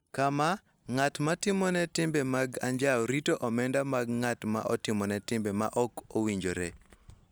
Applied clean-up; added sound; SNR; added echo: none; none; none; none.